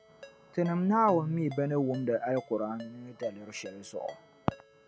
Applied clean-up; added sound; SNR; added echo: none; Ringtone + Acoustic guitar; 19 dB; none.